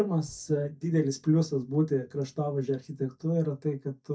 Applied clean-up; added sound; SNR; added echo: neural mask model DeepFilterNet 3.